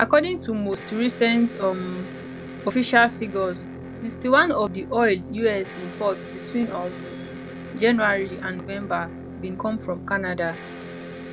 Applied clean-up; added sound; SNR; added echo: none; Electric guitar; 12 dB; none.